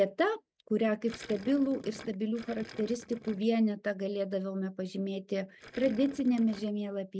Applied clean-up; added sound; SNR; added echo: neural mask model RNNoise.